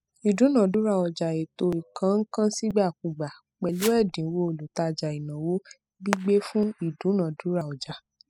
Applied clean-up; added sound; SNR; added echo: classical method spectral subtraction.